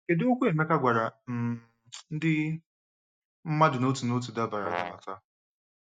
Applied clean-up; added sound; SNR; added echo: neural mask model DeepFilterNet 3.